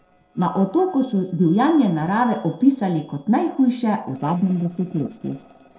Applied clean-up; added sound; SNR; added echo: neural separator model SepFormer DNS4.